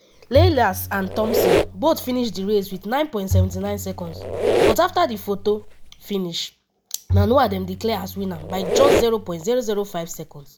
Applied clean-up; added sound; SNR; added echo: none; Bowed string instrument + Squeak; 1 dB; none.